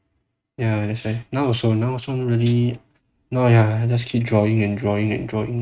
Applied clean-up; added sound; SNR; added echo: neural mask model RNNoise.